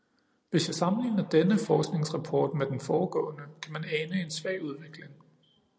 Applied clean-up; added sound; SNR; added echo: none; none; none; none.